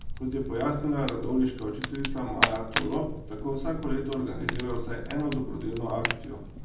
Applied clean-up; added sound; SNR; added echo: none; Fire; 3 dB; reverberation time 0.6 s.